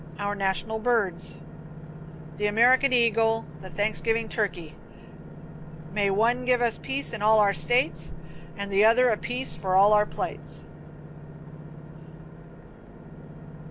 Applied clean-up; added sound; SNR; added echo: none; Engine / Boat, Water vehicle; 13 dB; none.